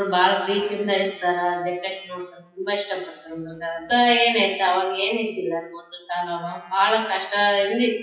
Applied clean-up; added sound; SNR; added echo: classical method WPE with log-MMSE.